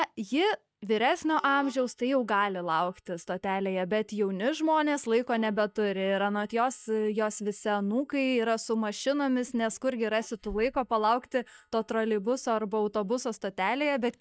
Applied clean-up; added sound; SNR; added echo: neural mask model DeepFilterNet 3.